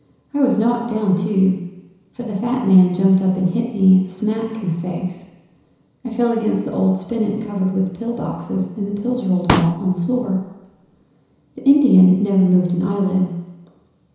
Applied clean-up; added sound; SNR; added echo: none; Explosion; 4 dB; reverberation time 1.0 s.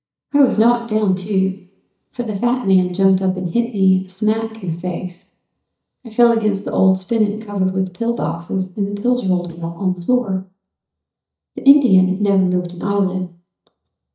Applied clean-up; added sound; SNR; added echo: neural mask model DeepFilterNet 3.